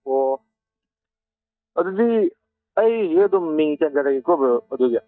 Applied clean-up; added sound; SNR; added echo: neural mask model DeepFilterNet 3.